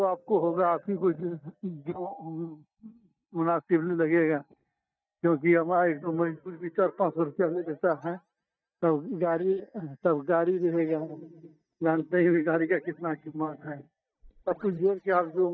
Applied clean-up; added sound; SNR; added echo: neural mask model DeepFilterNet 3.